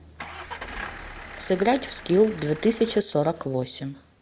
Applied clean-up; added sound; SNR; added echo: none; Engine starting / Car; 13 dB; none.